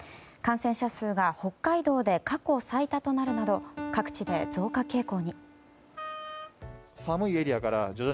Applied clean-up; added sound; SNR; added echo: none; Wind instrument, woodwind instrument + Piano; 13 dB; none.